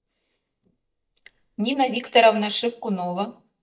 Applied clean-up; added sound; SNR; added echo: neural mask model DeepFilterNet 3.